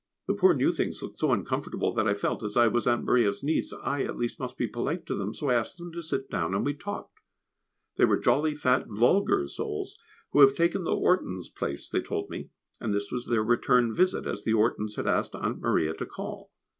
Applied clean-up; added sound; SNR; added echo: none; none; none; none.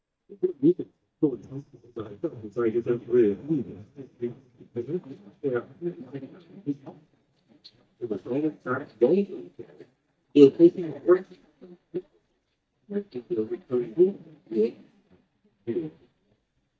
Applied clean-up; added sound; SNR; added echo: neural mask model DeepFilterNet 3.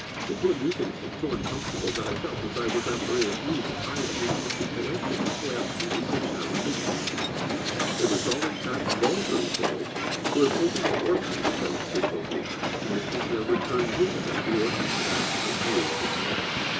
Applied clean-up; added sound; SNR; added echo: none; Hiss; -1 dB; reverberation time 0.2 s.